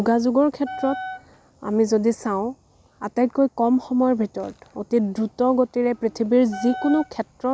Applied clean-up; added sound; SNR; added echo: none; Wind instrument, woodwind instrument; 12 dB; none.